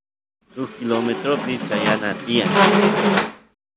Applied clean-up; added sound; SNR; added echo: none; Squeak; -5 dB; none.